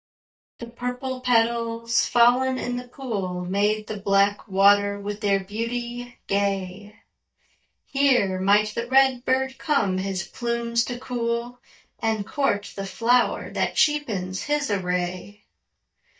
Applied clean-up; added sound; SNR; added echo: neural mask model DeepFilterNet 3.